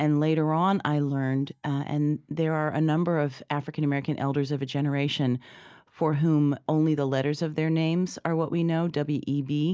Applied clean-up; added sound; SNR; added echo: neural mask model DeepFilterNet 3.